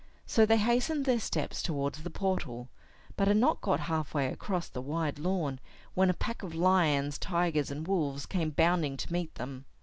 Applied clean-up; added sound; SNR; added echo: none; none; none; none.